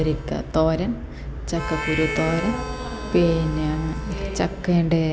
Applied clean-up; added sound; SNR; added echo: none; Harmonica; 12 dB; none.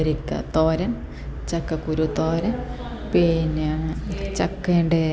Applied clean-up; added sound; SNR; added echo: none; none; none; none.